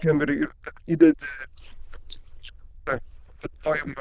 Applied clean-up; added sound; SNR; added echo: neural diffusion model UNIVERSE++.